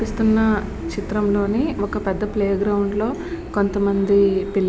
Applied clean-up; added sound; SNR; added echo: none; none; none; none.